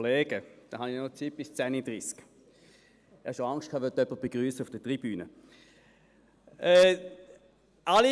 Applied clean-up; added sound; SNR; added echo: none; none; none; none.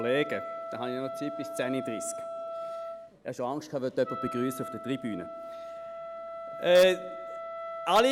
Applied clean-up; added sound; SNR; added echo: none; Wind instrument, woodwind instrument; 8 dB; none.